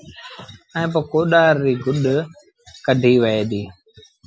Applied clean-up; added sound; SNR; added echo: none; none; none; none.